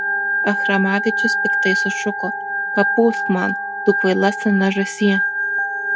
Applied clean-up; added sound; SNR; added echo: none; Organ; 1 dB; none.